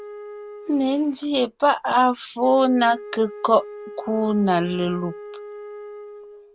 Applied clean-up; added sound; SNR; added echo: none; Wind instrument, woodwind instrument; 16 dB; none.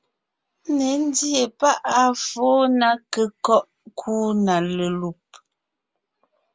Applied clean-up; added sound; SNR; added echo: none; none; none; none.